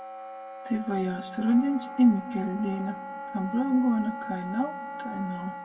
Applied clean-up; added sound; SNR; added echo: none; Wind instrument, woodwind instrument; 11 dB; reverberation time 1.5 s.